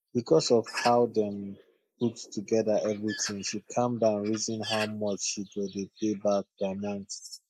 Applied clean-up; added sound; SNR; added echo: neural mask model Resemble Enhance denoiser.